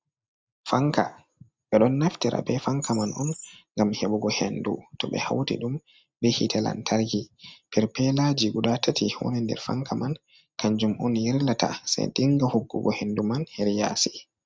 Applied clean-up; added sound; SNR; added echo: neural mask model RNNoise.